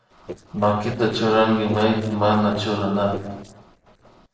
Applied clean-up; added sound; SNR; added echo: neural separator model SepFormer DNS4.